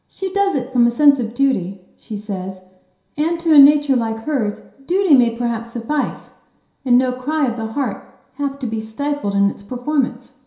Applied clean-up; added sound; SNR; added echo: none; none; none; reverberation time 0.7 s.